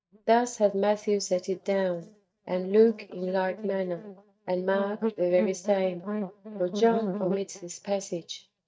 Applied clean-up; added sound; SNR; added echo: neural mask model DeepFilterNet 3.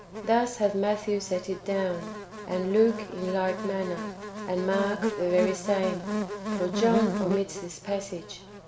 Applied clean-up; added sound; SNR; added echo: none; Buzz; 6 dB; none.